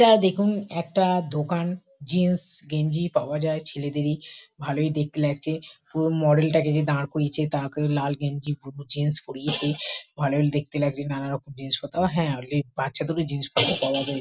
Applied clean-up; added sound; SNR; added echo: none; none; none; none.